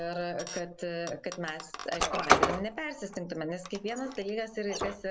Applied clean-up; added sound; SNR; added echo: none; Squeak; -1 dB; none.